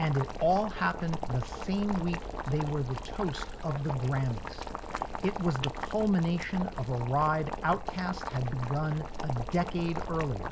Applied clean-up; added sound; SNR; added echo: none; Boiling; 6 dB; none.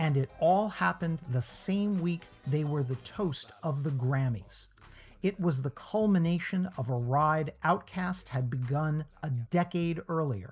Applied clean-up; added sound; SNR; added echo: none; none; none; none.